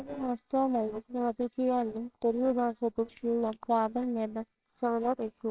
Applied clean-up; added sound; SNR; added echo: neural separator model SepFormer WHAMR!.